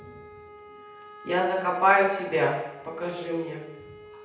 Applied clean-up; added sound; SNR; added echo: none; Wind instrument, woodwind instrument; 18 dB; reverberation time 0.8 s.